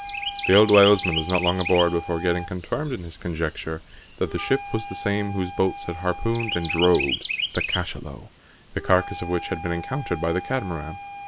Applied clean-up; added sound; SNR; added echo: none; Wind instrument, woodwind instrument + Chirp, tweet; 8 dB; none.